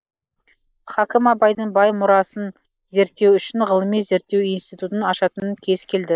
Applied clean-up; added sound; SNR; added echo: neural mask model Resemble Enhance denoiser.